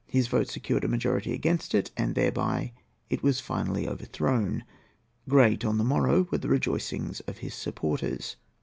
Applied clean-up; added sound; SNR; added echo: none; none; none; none.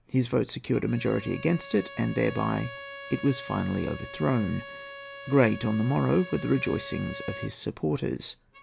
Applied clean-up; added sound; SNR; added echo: none; Bowed string instrument; 15 dB; none.